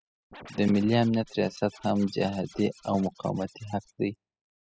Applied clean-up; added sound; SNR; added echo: classical method spectral subtraction.